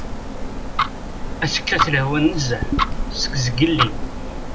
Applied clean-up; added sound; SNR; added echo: none; Tick-tock; 0 dB; none.